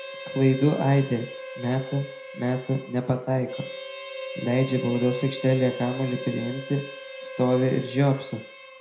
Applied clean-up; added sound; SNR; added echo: none; Harmonica; 12 dB; reverberation time 0.4 s.